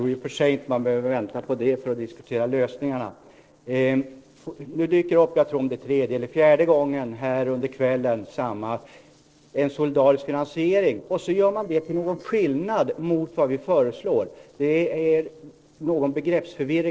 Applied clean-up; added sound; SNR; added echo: neural separator model SepFormer DNS4.